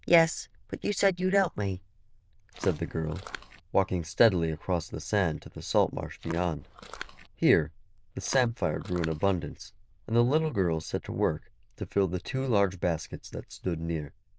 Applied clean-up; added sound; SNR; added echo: neural diffusion model UNIVERSE++.